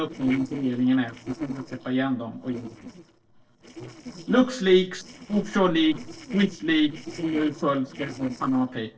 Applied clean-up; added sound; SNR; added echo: neural separator model SepFormer DNS4.